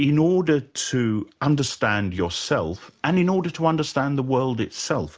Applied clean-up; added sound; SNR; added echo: none; none; none; none.